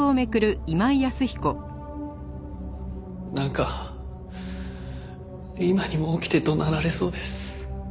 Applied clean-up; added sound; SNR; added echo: none; none; none; none.